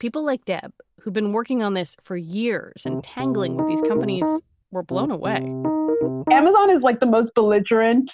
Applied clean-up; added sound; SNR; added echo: none; Piano; 3 dB; none.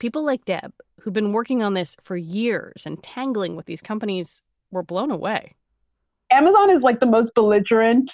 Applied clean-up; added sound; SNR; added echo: none; none; none; none.